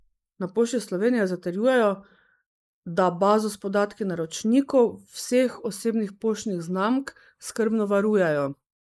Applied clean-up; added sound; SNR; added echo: neural mask model Resemble Enhance denoiser.